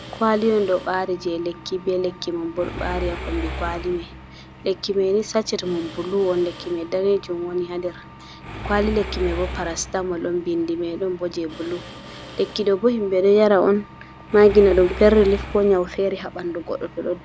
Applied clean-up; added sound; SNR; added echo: none; Mechanisms; 13 dB; none.